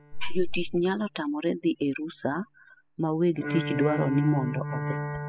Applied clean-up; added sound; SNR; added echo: classical method spectral subtraction.